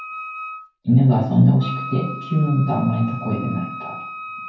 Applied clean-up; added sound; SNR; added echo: none; Wind instrument, woodwind instrument; 13 dB; reverberation time 0.9 s.